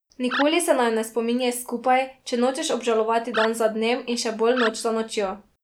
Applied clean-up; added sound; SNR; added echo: none; Animal; 10 dB; none.